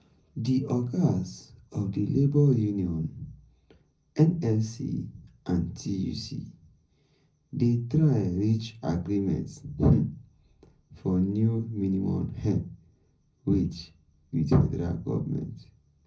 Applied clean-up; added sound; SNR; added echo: none; none; none; reverberation time 0.4 s.